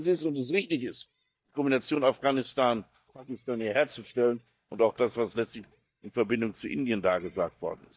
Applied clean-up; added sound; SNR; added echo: neural mask model DeepFilterNet 3.